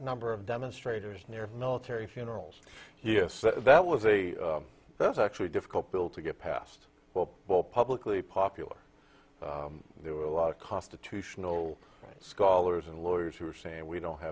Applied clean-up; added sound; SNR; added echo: none; none; none; none.